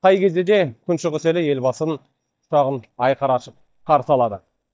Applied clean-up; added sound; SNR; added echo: neural mask model DeepFilterNet 3.